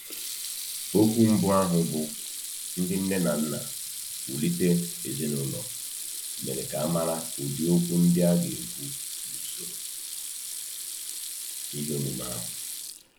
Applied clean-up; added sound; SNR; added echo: none; Sink (filling or washing) / Water tap, faucet; 7 dB; none.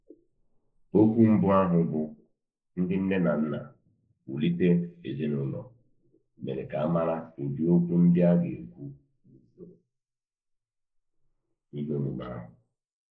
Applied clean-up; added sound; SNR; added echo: neural mask model Resemble Enhance denoiser.